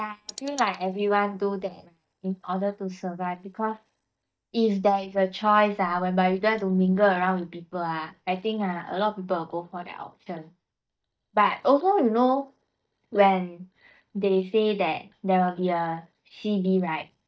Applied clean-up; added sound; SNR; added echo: neural mask model DeepFilterNet 3.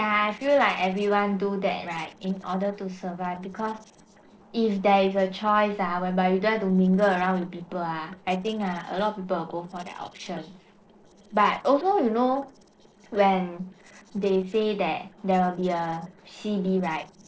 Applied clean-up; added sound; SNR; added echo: neural separator model SepFormer DNS4.